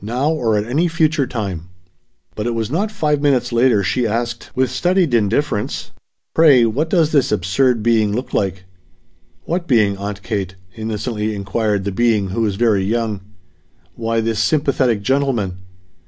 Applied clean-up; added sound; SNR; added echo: none; none; none; none.